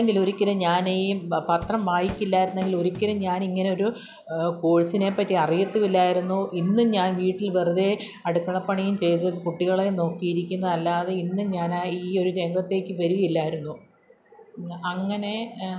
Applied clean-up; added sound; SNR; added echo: none; Drum kit; 14 dB; none.